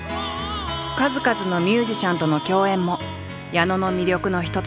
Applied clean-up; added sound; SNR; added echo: none; none; none; none.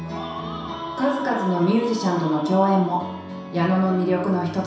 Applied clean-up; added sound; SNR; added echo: none; none; none; reverberation time 0.7 s.